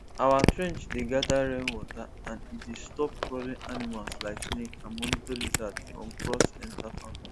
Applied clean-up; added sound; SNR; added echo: none; Cat; 1 dB; none.